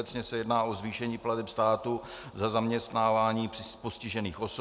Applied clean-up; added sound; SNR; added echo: none; none; none; none.